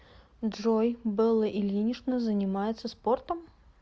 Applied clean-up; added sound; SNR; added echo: none; none; none; none.